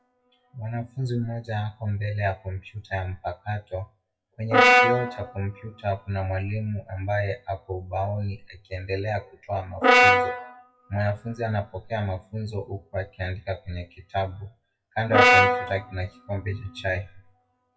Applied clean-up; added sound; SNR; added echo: classical method WPE with log-MMSE.